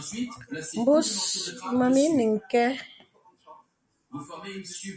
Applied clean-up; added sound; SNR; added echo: none; none; none; none.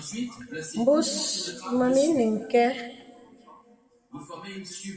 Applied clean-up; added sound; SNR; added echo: none; none; none; reverberation time 1.5 s.